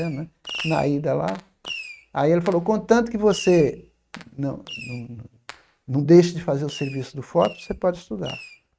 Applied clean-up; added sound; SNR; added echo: neural mask model RNNoise.